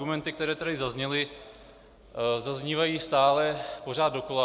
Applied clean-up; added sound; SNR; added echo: none; none; none; none.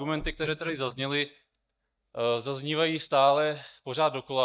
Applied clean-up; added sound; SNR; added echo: neural mask model DeepFilterNet 3.